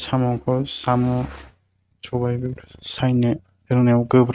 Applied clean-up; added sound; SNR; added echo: neural mask model RNNoise.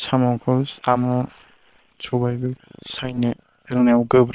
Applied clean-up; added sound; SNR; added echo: neural separator model SepFormer WHAM!.